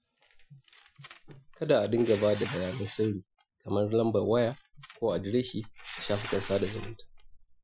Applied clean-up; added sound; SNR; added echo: classical method Wiener filter.